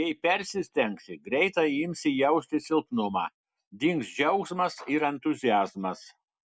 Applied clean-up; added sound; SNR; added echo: none; none; none; none.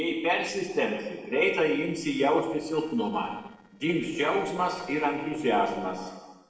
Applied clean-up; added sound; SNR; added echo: neural separator model SepFormer DNS4.